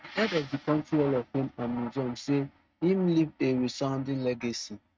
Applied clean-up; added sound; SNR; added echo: neural mask model RNNoise.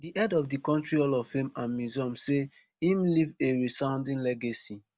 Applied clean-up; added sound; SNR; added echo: none; none; none; none.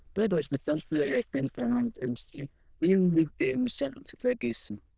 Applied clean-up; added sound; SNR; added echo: neural diffusion model UNIVERSE++.